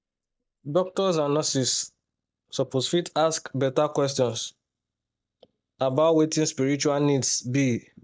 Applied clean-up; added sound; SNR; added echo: neural mask model DeepFilterNet 3.